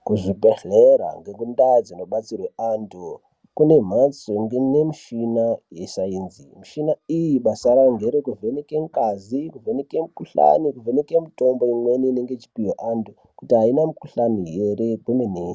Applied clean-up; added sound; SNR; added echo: none; none; none; none.